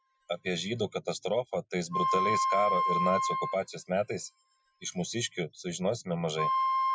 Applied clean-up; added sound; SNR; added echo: classical method Wiener filter.